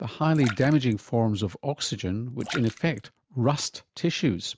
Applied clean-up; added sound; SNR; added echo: neural mask model RNNoise.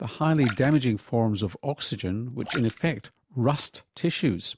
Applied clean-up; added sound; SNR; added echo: none; Splash, splatter; 18 dB; none.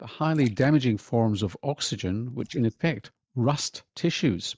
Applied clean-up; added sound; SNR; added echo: neural mask model DeepFilterNet 3.